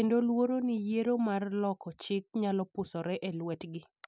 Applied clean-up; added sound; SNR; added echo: none; none; none; none.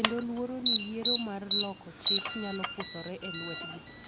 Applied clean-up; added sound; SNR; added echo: none; Alarm; -5 dB; none.